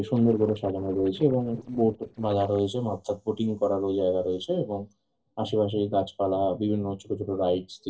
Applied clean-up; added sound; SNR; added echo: neural separator model SepFormer DNS4.